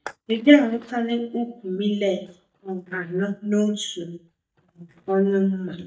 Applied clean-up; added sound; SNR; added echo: neural mask model DeepFilterNet 3.